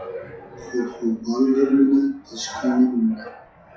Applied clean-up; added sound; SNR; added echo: classical method WPE with log-MMSE.